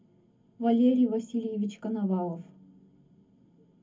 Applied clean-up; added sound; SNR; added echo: none; none; none; reverberation time 0.3 s.